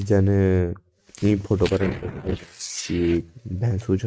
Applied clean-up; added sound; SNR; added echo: neural mask model RNNoise.